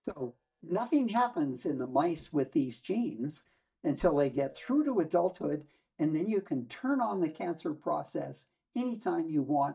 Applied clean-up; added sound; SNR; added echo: neural mask model DeepFilterNet 3.